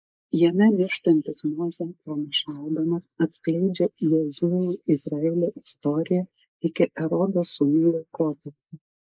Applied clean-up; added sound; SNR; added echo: neural mask model Resemble Enhance denoiser.